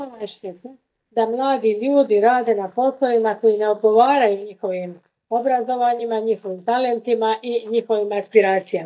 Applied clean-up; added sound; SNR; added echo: neural mask model DeepFilterNet 3.